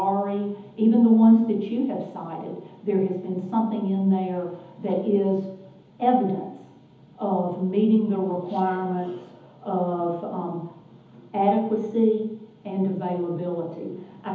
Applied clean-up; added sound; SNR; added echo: none; none; none; reverberation time 1.3 s.